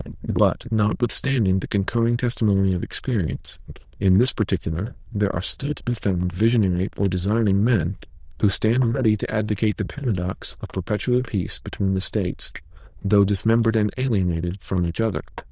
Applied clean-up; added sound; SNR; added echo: neural diffusion model UNIVERSE++.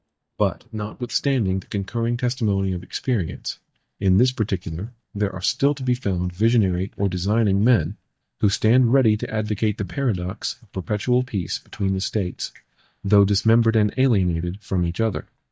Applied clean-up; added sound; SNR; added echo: neural mask model DeepFilterNet 3.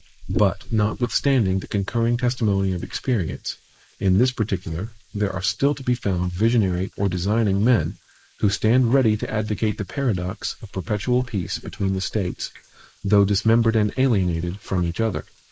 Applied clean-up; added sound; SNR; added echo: neural mask model Resemble Enhance denoiser.